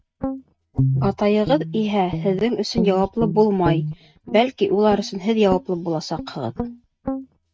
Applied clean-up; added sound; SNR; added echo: neural mask model RNNoise.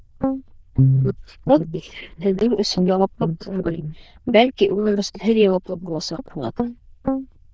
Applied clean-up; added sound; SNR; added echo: neural diffusion model UNIVERSE++.